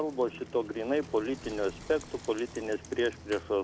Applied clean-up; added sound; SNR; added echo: none; Bicycle; 15 dB; none.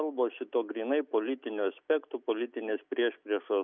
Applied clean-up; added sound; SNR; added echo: none; none; none; none.